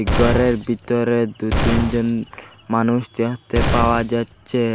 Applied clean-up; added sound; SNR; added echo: none; Glass; 3 dB; none.